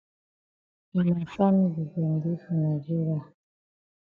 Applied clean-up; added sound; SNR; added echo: neural mask model DeepFilterNet 3.